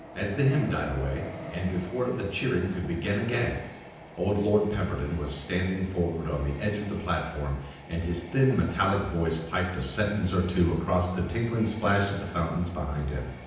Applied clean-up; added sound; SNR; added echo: none; Train; 17 dB; reverberation time 0.9 s.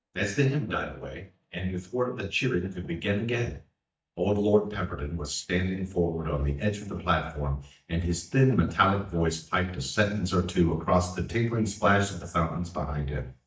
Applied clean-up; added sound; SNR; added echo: neural mask model DeepFilterNet 3.